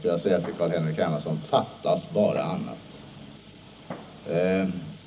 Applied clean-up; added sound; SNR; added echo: none; Fireworks; 17 dB; reverberation time 0.4 s.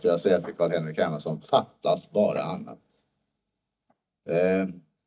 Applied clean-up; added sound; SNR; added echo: neural mask model DeepFilterNet 3.